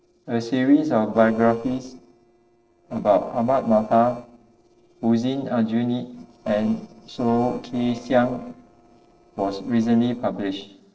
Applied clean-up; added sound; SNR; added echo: neural separator model SepFormer DNS4.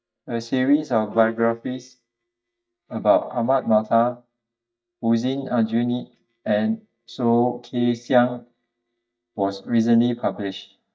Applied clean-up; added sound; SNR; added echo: neural mask model DeepFilterNet 3.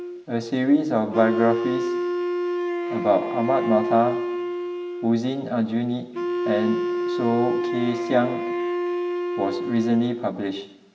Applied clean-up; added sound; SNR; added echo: none; Wind instrument, woodwind instrument; 3 dB; reverberation time 0.8 s.